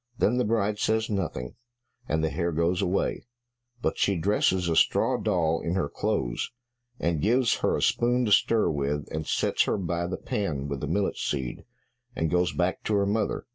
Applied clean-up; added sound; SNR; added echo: none; none; none; none.